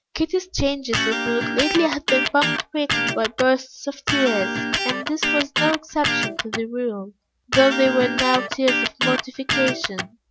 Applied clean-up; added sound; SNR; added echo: none; Electric guitar; 1 dB; none.